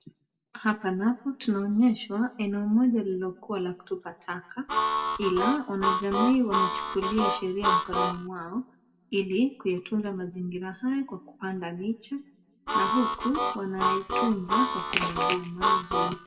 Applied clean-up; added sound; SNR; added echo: none; Harmonica; -1 dB; reverberation time 0.5 s.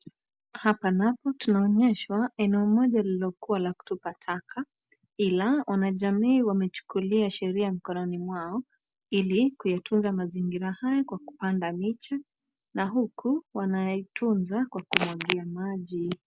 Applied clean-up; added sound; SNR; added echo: none; none; none; none.